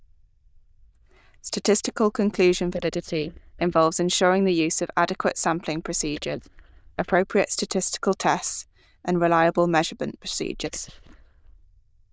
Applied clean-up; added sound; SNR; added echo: neural diffusion model UNIVERSE++.